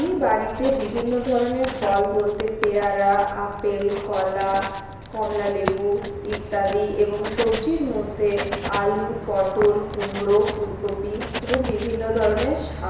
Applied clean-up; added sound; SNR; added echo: none; Writing; 9 dB; reverberation time 1.0 s.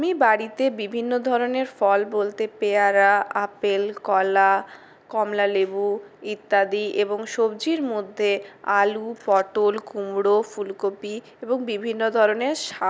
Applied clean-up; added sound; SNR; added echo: none; none; none; none.